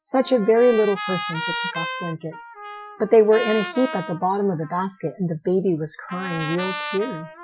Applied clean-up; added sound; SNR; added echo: classical method Wiener filter.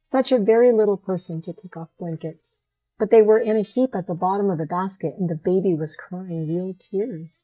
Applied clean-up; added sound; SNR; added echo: neural mask model DeepFilterNet 3.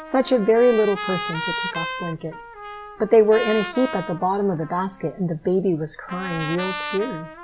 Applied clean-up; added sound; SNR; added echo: none; Trumpet; 10 dB; none.